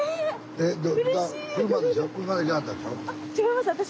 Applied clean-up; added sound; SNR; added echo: none; none; none; none.